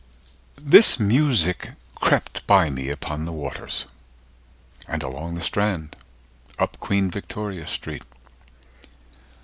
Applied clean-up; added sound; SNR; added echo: none; none; none; none.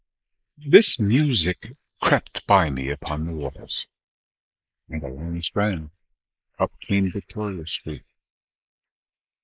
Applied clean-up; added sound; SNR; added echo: neural mask model Resemble Enhance denoiser.